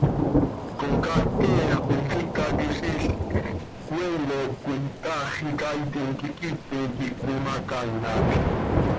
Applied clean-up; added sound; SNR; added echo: none; Thunder / Rain; -3 dB; none.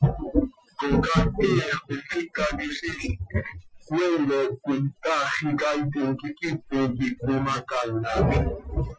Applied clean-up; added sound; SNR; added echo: classical method Wiener filter.